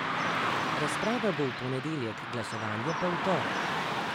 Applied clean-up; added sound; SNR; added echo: none; Car passing by / Traffic noise, roadway noise; -2 dB; none.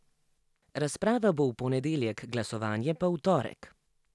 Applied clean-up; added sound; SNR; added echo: none; none; none; none.